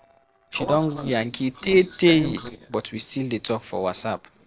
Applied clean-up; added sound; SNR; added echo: neural separator model SepFormer DNS4.